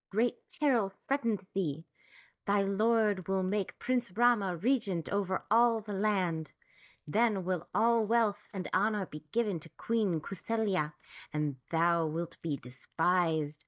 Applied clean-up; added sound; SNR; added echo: neural mask model DeepFilterNet 3.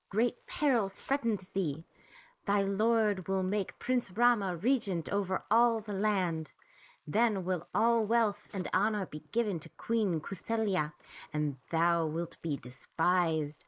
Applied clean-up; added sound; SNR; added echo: neural mask model Resemble Enhance denoiser.